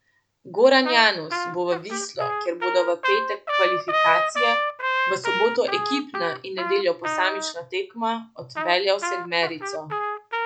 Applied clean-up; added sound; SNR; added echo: none; Trumpet; 3 dB; none.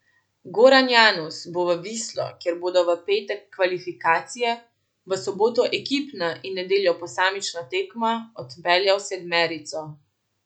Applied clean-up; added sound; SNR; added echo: none; none; none; none.